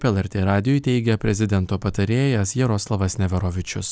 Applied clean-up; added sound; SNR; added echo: none; none; none; none.